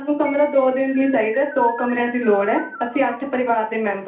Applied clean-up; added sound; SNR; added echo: none; Keyboard (musical); 16 dB; reverberation time 0.4 s.